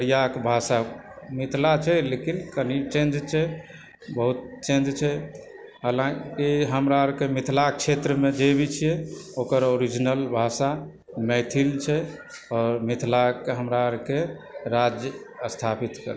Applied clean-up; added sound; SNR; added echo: none; none; none; none.